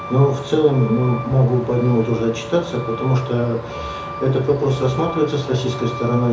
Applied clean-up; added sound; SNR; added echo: none; Truck; 12 dB; reverberation time 0.7 s.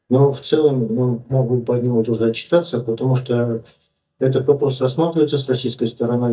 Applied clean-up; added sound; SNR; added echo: neural mask model DeepFilterNet 3.